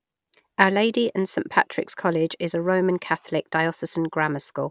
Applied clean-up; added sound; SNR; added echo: none; none; none; none.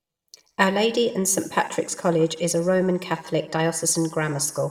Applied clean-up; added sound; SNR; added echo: none; none; none; reverberation time 1.0 s.